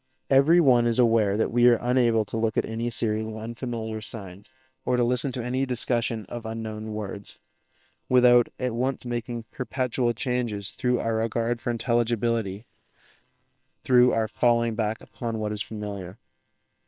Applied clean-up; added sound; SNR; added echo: neural separator model SepFormer WHAM!.